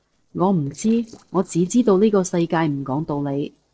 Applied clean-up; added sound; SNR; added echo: neural separator model SepFormer DNS4.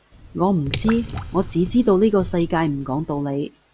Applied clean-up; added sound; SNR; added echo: none; Drip / Water; 10 dB; none.